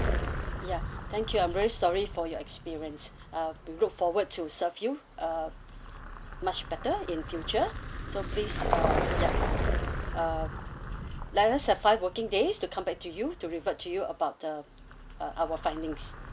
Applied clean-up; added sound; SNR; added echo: none; Vehicle; 3 dB; none.